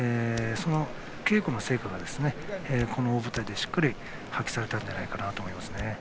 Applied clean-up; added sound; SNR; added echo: none; Fire; 12 dB; none.